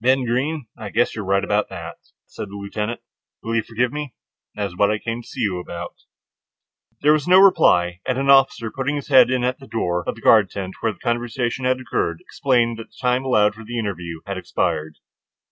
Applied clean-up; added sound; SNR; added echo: none; none; none; none.